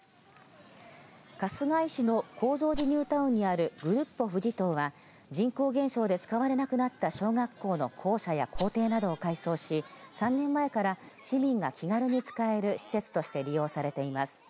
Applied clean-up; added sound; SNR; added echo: none; Rattle; 3 dB; none.